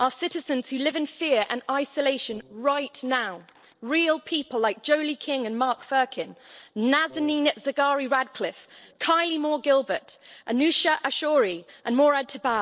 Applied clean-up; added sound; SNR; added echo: neural separator model SepFormer DNS4.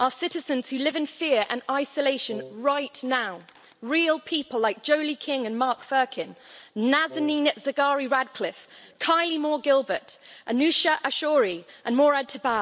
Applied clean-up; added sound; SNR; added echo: none; Wind instrument, woodwind instrument; 17 dB; none.